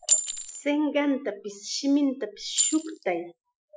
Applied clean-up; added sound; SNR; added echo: classical method Wiener filter.